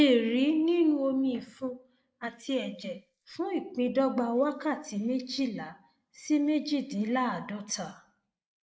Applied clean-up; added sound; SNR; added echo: neural mask model Resemble Enhance denoiser.